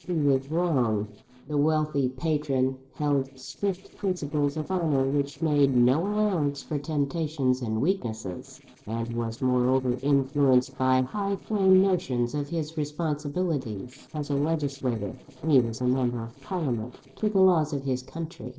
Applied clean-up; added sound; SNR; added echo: neural separator model SepFormer DNS4.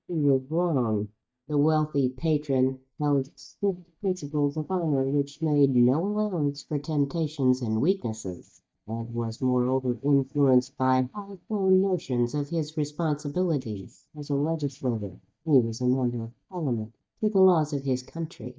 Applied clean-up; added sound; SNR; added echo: neural mask model DeepFilterNet 3.